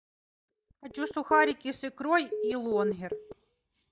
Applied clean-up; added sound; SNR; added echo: neural mask model DeepFilterNet 3.